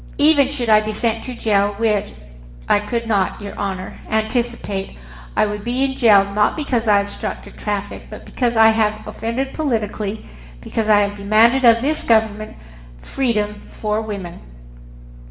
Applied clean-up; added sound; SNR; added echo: none; none; none; reverberation time 0.8 s.